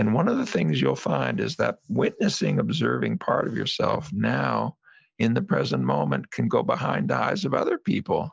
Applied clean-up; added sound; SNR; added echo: none; none; none; none.